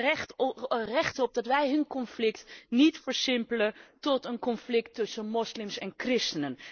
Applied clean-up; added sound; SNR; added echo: neural mask model Resemble Enhance denoiser.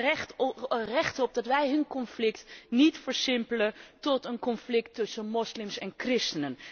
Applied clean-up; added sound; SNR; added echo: none; none; none; none.